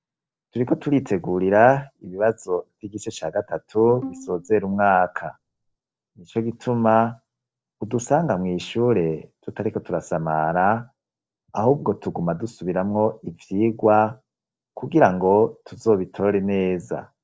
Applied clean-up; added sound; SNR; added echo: neural separator model SepFormer DNS4.